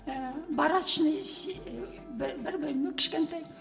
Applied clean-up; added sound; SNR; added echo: none; none; none; reverberation time 2.9 s.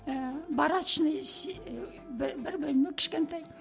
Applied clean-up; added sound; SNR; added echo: none; none; none; none.